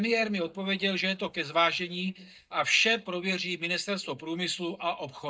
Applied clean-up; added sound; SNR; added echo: neural mask model DeepFilterNet 3.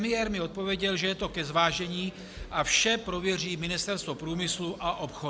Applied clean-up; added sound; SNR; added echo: none; none; none; none.